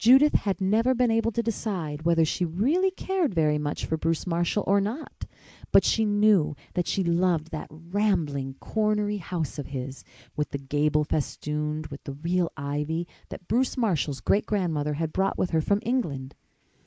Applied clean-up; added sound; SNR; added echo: neural mask model Resemble Enhance denoiser.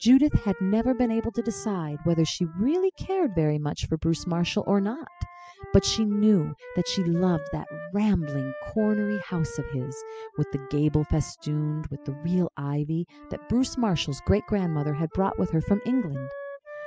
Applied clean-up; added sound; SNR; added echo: classical method spectral subtraction.